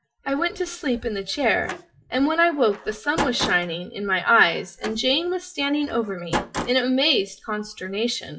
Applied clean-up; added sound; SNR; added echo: classical method WPE with log-MMSE.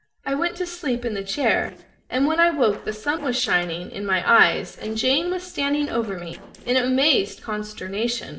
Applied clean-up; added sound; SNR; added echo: neural separator model SepFormer DNS4.